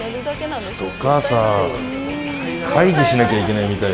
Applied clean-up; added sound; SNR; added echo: none; none; none; none.